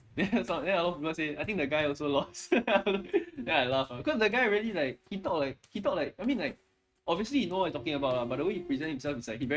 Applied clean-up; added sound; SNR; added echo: neural mask model RNNoise.